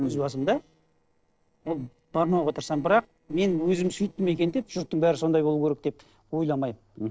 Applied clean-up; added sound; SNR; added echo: neural separator model SepFormer DNS4.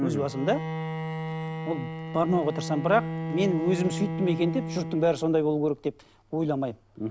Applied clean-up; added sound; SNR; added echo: none; Bowed string instrument; 7 dB; none.